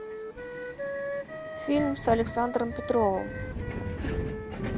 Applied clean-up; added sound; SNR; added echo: none; Subway, metro, underground + Wind instrument, woodwind instrument; 3 dB; none.